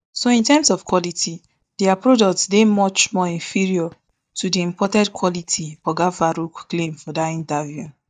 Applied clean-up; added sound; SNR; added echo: neural mask model DeepFilterNet 3.